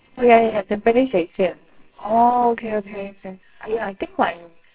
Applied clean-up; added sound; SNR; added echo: neural separator model SepFormer WHAMR!.